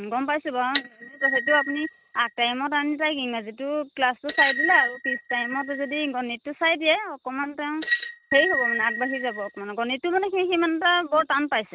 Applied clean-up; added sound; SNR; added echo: neural mask model RNNoise.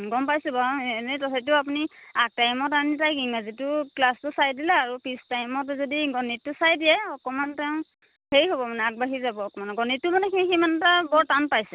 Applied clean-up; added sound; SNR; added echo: none; none; none; none.